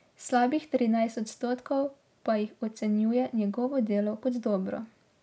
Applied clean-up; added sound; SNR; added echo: none; none; none; none.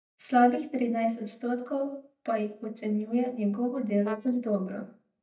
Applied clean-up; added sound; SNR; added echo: neural mask model DeepFilterNet 3.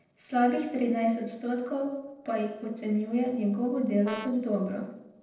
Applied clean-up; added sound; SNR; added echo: neural separator model SepFormer DNS4.